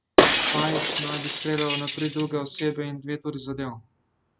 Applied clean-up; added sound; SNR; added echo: none; Shatter; -4 dB; none.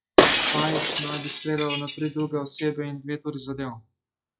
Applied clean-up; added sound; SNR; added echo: classical method log-MMSE.